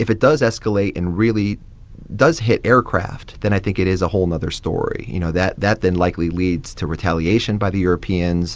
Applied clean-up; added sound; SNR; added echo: none; none; none; none.